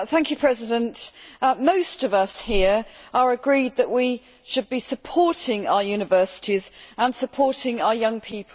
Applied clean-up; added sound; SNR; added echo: none; none; none; none.